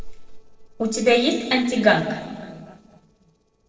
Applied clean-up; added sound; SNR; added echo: neural separator model SepFormer DNS4.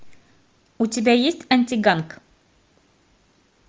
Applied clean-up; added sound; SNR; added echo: none; none; none; none.